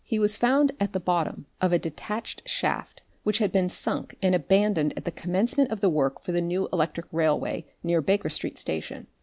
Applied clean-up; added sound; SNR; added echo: none; none; none; none.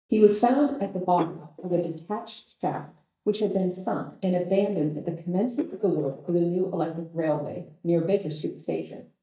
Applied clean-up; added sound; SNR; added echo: neural mask model DeepFilterNet 3.